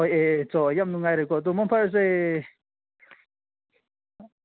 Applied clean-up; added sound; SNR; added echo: none; none; none; none.